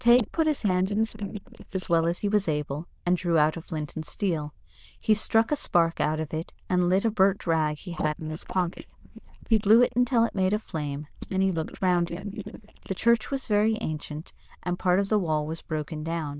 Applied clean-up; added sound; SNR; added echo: neural diffusion model UNIVERSE++.